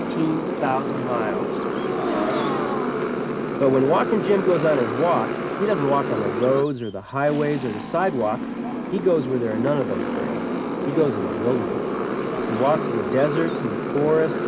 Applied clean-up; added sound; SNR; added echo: none; Motorcycle; 2 dB; none.